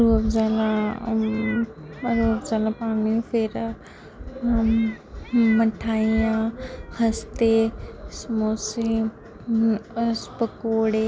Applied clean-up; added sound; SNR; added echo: none; Meow; 20 dB; none.